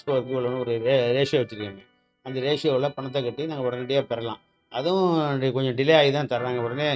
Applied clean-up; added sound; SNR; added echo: neural mask model RNNoise.